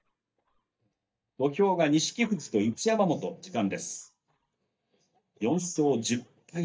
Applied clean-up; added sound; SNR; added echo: neural mask model DeepFilterNet 3.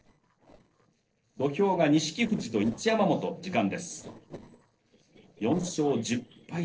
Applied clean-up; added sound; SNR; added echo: neural separator model SepFormer DNS4.